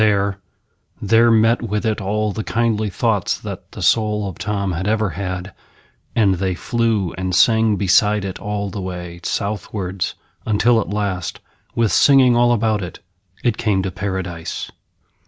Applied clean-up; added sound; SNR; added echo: none; none; none; none.